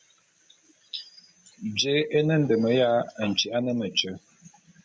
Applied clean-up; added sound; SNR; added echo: none; none; none; none.